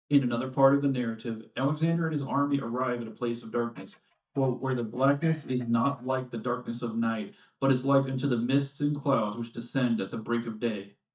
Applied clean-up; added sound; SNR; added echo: neural mask model DeepFilterNet 3.